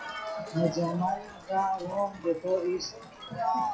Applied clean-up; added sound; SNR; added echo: classical method WPE with log-MMSE.